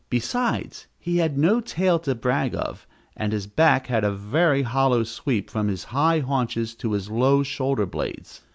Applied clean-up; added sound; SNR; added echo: none; none; none; none.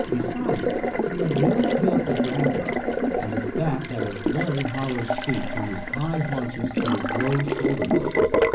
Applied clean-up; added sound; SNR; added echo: none; Water tap, faucet; -3 dB; reverberation time 0.5 s.